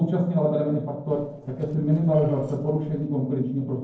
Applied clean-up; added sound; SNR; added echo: neural separator model SepFormer DNS4.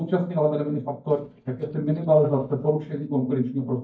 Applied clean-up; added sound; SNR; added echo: neural mask model DeepFilterNet 3.